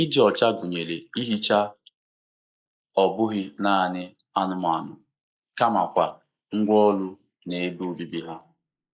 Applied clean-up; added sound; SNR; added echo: neural mask model Resemble Enhance denoiser.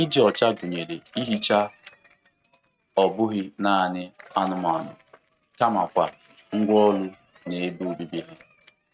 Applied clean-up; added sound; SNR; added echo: neural mask model RNNoise.